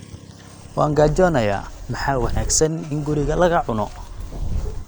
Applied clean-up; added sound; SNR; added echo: none; Subway, metro, underground; 6 dB; none.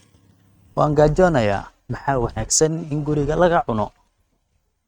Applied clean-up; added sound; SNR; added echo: neural mask model RNNoise.